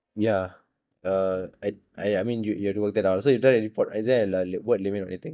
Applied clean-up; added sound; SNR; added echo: neural mask model DeepFilterNet 3.